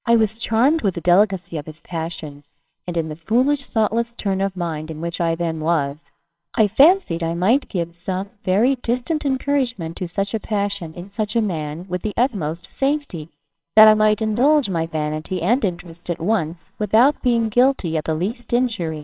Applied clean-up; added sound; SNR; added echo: neural separator model SepFormer WHAMR!.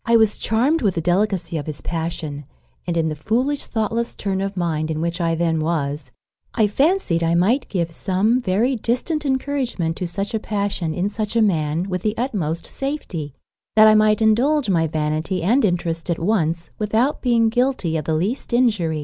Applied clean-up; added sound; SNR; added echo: none; none; none; none.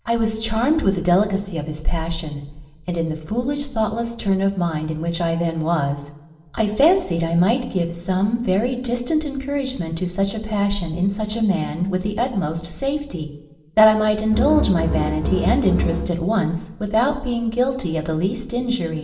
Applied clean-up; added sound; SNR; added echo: none; Bowed string instrument; 1 dB; reverberation time 1.3 s.